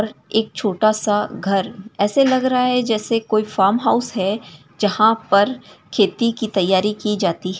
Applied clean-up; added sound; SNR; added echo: none; none; none; none.